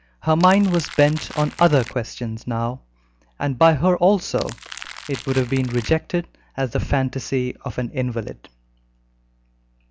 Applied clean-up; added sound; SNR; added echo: none; Crackle; 15 dB; none.